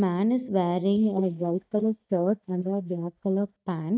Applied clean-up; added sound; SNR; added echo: neural mask model DeepFilterNet 3.